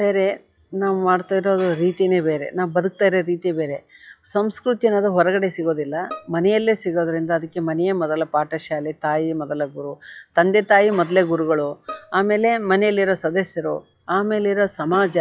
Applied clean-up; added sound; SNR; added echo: classical method log-MMSE.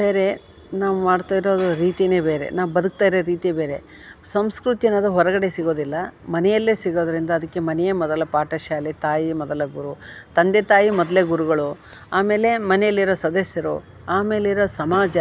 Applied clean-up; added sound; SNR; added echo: none; none; none; none.